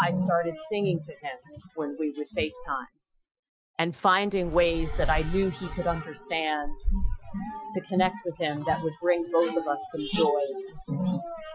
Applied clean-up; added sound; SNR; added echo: classical method Wiener filter.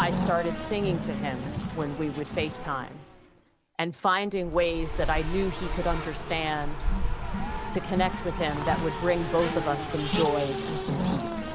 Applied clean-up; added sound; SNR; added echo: none; Race car, auto racing; 1 dB; none.